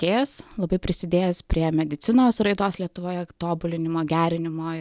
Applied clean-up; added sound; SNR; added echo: none; none; none; none.